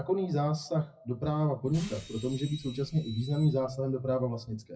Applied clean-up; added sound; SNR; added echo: classical method WPE with log-MMSE.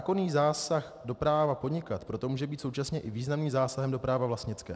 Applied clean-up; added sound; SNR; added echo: none; none; none; none.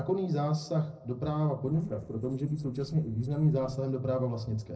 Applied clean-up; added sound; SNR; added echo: neural separator model SepFormer DNS4.